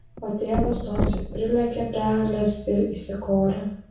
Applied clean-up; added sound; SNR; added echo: none; Thump, thud; 7 dB; reverberation time 0.6 s.